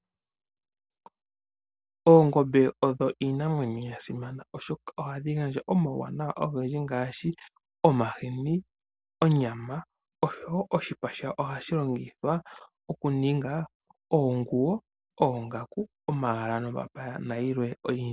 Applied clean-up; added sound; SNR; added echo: none; none; none; none.